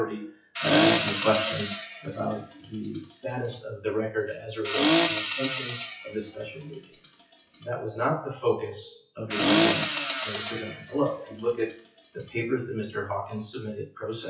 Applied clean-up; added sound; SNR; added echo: classical method WPE with log-MMSE.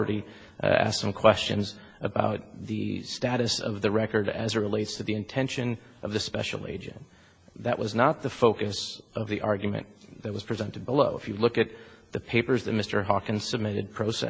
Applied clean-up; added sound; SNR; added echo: none; none; none; none.